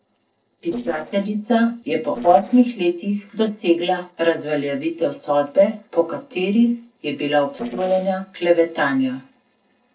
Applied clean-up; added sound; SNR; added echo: neural separator model SepFormer DNS4.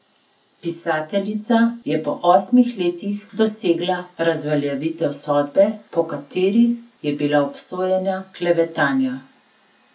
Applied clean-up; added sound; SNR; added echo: none; none; none; none.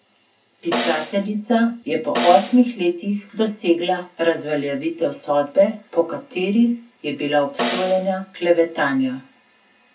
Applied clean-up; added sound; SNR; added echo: none; Snare drum; 8 dB; reverberation time 0.2 s.